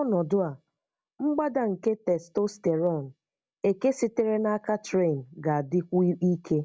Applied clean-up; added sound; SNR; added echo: none; none; none; none.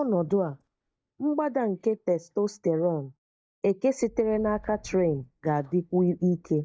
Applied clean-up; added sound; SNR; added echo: neural mask model DeepFilterNet 3.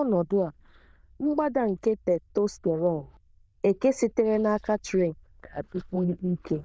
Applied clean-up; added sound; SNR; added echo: neural diffusion model UNIVERSE++.